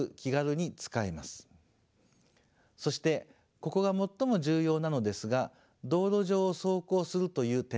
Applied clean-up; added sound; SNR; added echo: none; none; none; none.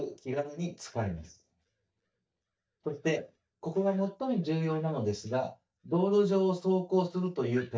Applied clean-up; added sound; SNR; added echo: neural mask model DeepFilterNet 3.